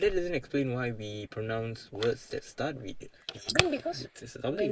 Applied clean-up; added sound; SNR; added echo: neural mask model Resemble Enhance denoiser.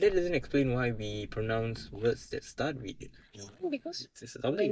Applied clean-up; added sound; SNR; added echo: neural mask model DeepFilterNet 3.